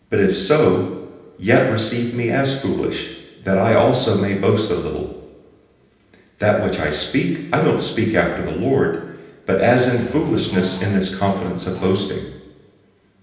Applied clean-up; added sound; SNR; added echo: none; Electric guitar / Bass guitar; 15 dB; reverberation time 0.9 s.